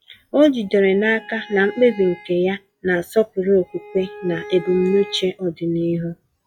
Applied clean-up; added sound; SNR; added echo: classical method log-MMSE.